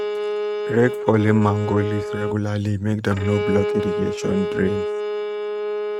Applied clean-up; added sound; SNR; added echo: neural mask model RNNoise.